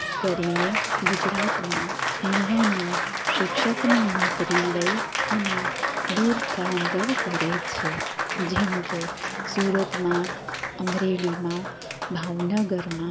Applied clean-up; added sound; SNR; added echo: none; Applause; 1 dB; none.